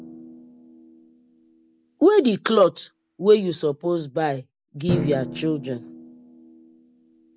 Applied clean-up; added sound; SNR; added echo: none; Drum; 12 dB; none.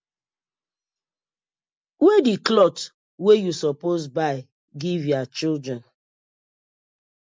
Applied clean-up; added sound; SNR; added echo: none; none; none; none.